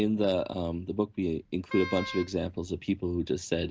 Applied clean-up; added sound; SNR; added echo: none; Wind instrument, woodwind instrument; 12 dB; none.